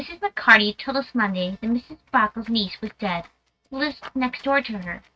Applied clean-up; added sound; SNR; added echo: neural mask model RNNoise.